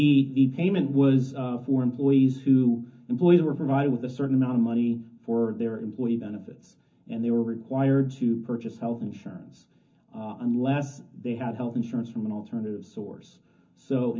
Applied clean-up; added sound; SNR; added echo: none; none; none; reverberation time 0.3 s.